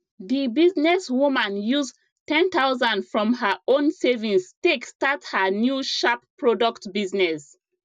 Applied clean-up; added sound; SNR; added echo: none; none; none; none.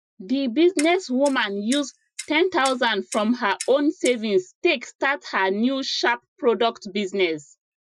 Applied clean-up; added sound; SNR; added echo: classical method Wiener filter.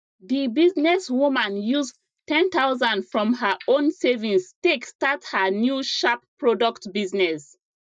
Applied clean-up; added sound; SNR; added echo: neural mask model DeepFilterNet 3.